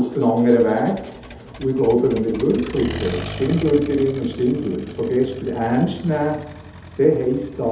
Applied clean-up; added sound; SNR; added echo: none; Accelerating, revving, vroom; 15 dB; reverberation time 0.7 s.